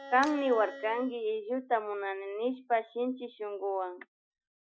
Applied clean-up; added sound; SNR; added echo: classical method Wiener filter.